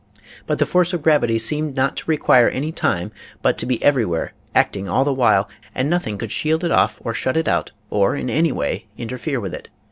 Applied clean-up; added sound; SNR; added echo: none; none; none; none.